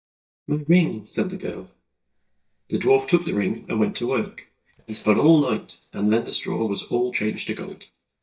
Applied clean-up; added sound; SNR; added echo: neural mask model DeepFilterNet 3.